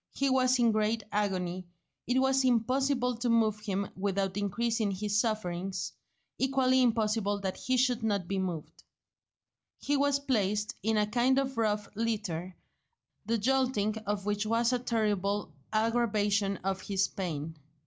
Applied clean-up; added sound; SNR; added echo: none; none; none; none.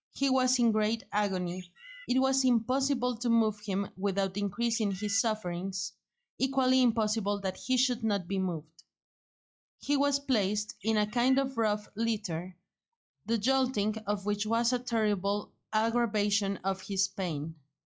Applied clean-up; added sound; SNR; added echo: classical method log-MMSE.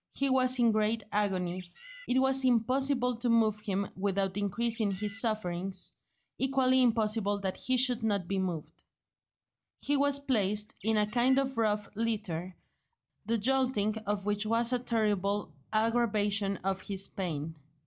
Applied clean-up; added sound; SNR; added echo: none; Bird; 19 dB; none.